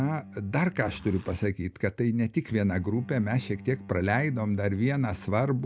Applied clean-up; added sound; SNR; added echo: none; Zipper (clothing) + Bowed string instrument; 18 dB; none.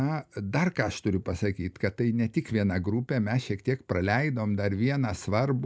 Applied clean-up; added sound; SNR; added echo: none; none; none; none.